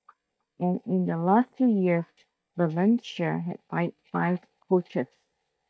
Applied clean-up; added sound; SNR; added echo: neural mask model DeepFilterNet 3.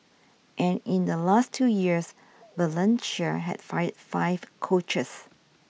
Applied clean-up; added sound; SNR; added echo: none; none; none; none.